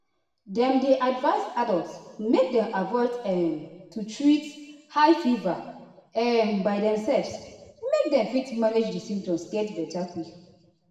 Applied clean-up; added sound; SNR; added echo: none; none; none; reverberation time 1.2 s.